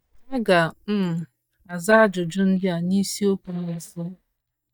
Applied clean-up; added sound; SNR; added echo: neural mask model DeepFilterNet 3.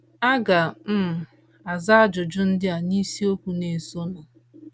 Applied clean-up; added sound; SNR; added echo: none; none; none; none.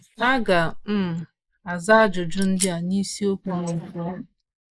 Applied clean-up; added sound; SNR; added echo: neural mask model Resemble Enhance denoiser.